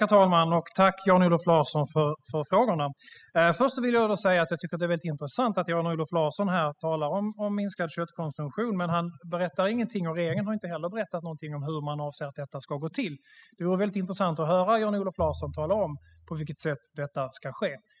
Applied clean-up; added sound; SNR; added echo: classical method spectral subtraction.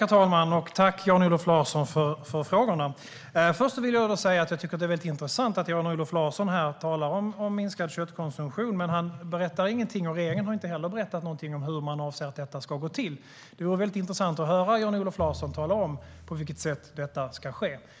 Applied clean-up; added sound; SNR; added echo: none; Bowed string instrument; 17 dB; none.